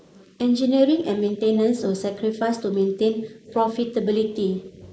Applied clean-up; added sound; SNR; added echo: neural mask model Resemble Enhance denoiser.